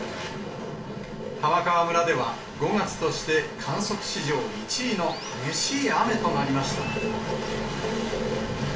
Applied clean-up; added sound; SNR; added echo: none; Chirp, tweet; 18 dB; reverberation time 0.3 s.